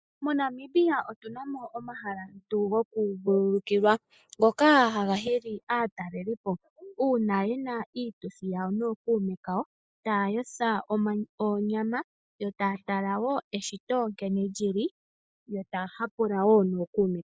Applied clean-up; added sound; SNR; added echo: neural mask model Resemble Enhance denoiser.